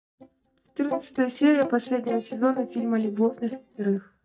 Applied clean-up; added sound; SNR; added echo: neural mask model DeepFilterNet 3.